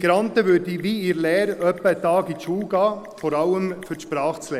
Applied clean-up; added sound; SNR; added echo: neural mask model Resemble Enhance denoiser.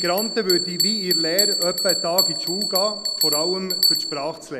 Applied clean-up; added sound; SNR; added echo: none; Bell; -2 dB; none.